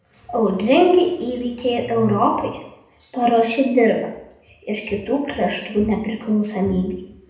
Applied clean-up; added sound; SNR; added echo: none; none; none; reverberation time 0.7 s.